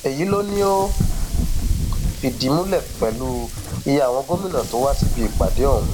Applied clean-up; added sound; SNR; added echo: none; Wind; 0 dB; none.